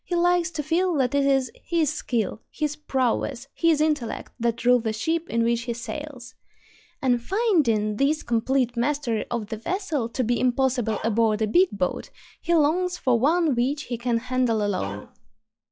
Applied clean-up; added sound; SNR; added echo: classical method log-MMSE.